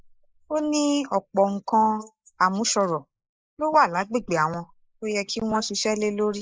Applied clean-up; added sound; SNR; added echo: neural mask model Resemble Enhance denoiser.